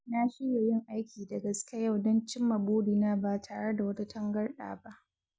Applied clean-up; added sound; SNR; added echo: none; none; none; none.